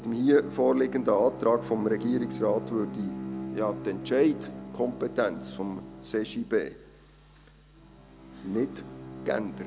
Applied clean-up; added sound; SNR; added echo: none; Bowed string instrument; 11 dB; none.